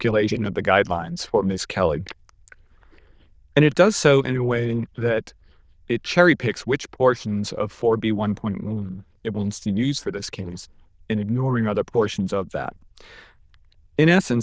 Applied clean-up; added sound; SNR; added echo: neural diffusion model UNIVERSE++.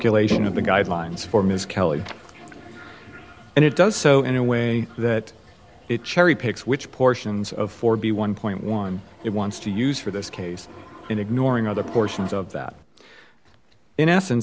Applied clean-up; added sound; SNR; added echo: none; Toilet flush; 14 dB; none.